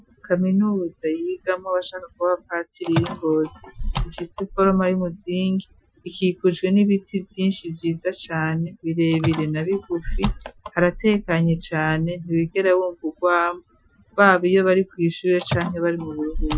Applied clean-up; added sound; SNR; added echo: classical method Wiener filter.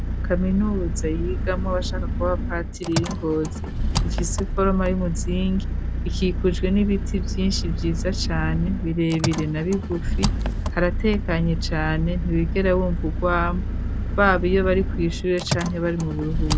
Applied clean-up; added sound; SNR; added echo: none; Engine; 1 dB; none.